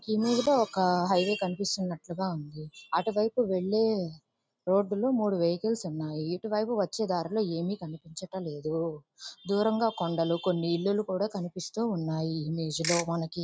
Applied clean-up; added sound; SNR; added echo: none; Ratchet, pawl / Percussion; 4 dB; none.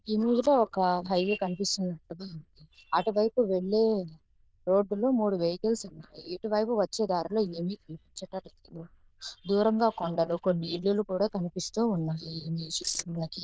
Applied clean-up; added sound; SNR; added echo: neural diffusion model UNIVERSE++.